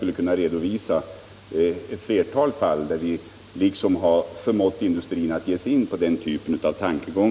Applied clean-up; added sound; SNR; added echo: none; none; none; none.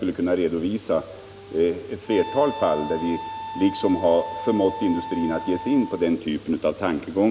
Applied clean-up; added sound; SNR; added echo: none; Wind instrument, woodwind instrument; 12 dB; none.